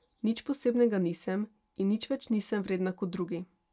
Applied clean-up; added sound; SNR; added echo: none; none; none; none.